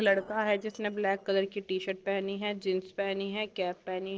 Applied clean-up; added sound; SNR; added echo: neural separator model SepFormer DNS4.